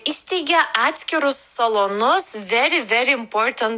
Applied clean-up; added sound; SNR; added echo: none; none; none; none.